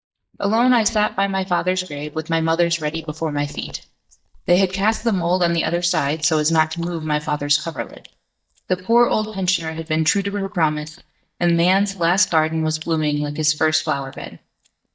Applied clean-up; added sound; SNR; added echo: neural mask model DeepFilterNet 3.